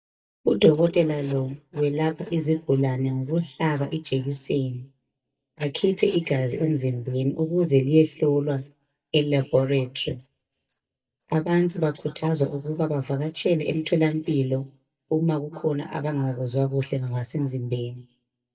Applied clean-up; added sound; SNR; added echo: neural mask model DeepFilterNet 3.